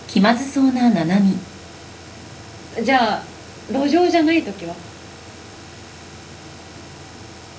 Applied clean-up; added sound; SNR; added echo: none; Car; 20 dB; reverberation time 0.3 s.